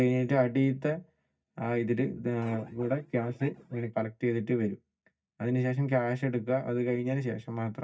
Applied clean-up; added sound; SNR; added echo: neural mask model DeepFilterNet 3.